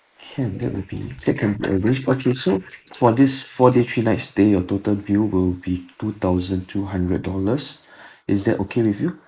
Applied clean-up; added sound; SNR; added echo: neural mask model Resemble Enhance denoiser.